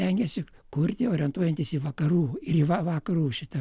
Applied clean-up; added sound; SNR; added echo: none; none; none; none.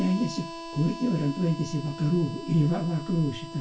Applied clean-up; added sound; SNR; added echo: none; Harmonica; 13 dB; reverberation time 0.2 s.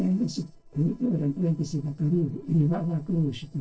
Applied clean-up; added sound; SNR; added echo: neural separator model SepFormer DNS4.